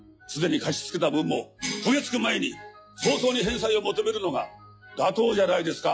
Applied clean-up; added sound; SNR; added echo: classical method log-MMSE.